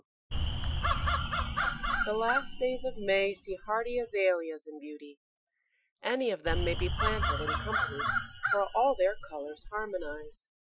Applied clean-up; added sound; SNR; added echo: classical method Wiener filter.